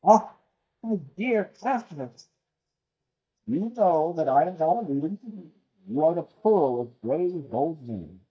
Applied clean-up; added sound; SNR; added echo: neural mask model DeepFilterNet 3.